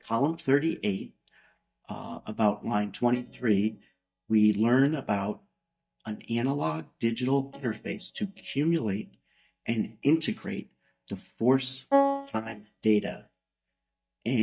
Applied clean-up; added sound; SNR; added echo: neural mask model DeepFilterNet 3.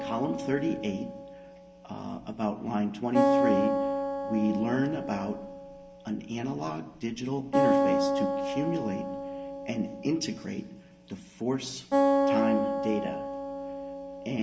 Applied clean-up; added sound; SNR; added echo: none; Acoustic guitar; -2 dB; reverberation time 1.3 s.